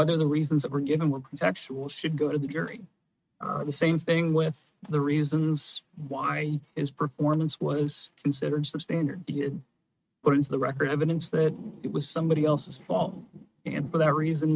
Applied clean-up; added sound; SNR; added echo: neural mask model RNNoise.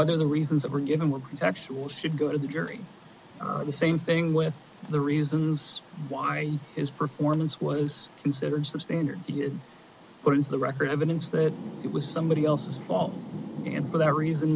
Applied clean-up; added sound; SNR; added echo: none; Rain; 16 dB; none.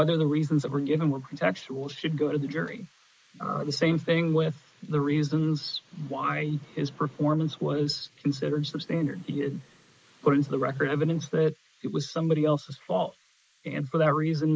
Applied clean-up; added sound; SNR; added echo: neural mask model Resemble Enhance denoiser.